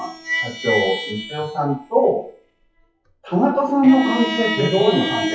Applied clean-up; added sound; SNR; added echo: classical method WPE with log-MMSE.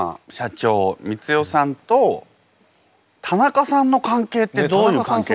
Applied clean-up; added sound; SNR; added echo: none; none; none; none.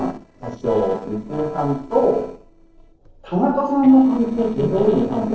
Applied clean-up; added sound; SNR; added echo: neural separator model SepFormer DNS4.